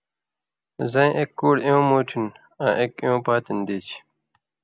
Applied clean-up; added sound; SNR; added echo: none; none; none; none.